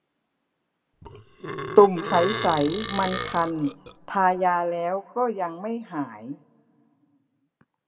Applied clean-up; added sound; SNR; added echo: none; Burping, eructation; 7 dB; reverberation time 1.7 s.